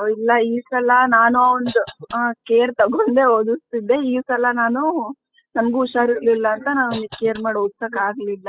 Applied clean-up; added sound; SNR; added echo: classical method spectral subtraction.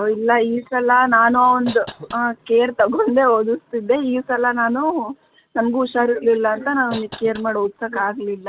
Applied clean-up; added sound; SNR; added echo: none; Cough; 20 dB; none.